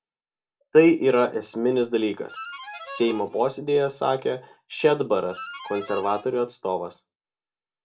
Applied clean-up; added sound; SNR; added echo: none; Harmonica; 14 dB; reverberation time 0.2 s.